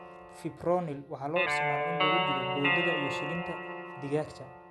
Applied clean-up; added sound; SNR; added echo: none; Guitar; -2 dB; none.